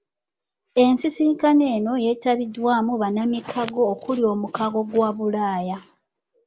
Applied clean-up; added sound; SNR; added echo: none; none; none; none.